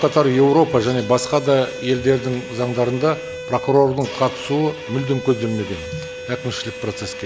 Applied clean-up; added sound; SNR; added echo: none; Bowed string instrument; 12 dB; none.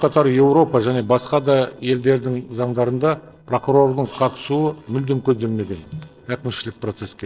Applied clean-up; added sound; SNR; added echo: neural separator model SepFormer DNS4.